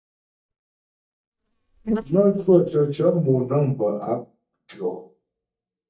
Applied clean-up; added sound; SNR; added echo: neural mask model DeepFilterNet 3.